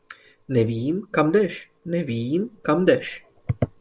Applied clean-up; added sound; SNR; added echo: none; none; none; none.